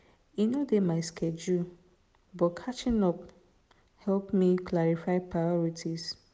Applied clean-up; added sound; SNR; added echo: none; none; none; none.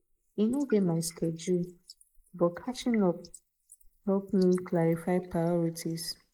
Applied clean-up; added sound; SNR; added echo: neural mask model Resemble Enhance denoiser.